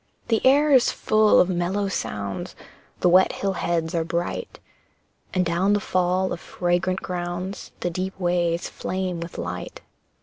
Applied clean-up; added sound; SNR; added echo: none; none; none; none.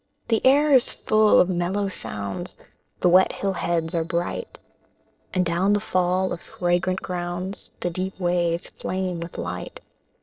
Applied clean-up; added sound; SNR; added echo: neural separator model SepFormer DNS4.